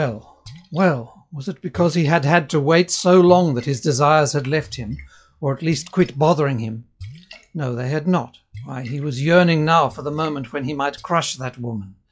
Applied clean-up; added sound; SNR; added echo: classical method log-MMSE.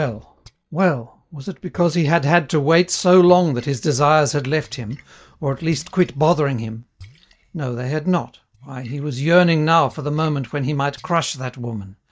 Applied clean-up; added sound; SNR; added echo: neural mask model DeepFilterNet 3.